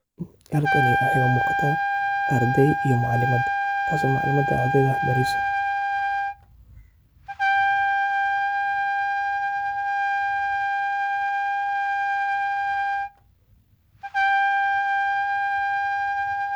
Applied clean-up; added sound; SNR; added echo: none; Trumpet; -5 dB; none.